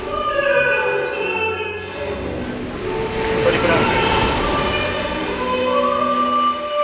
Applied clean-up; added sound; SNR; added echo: none; Waves, surf; 6 dB; reverberation time 1.3 s.